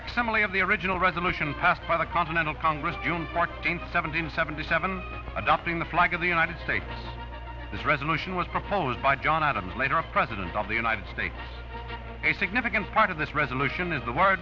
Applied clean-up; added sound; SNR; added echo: none; none; none; none.